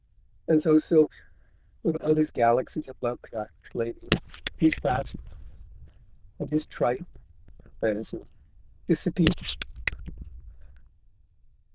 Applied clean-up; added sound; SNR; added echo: neural diffusion model UNIVERSE++.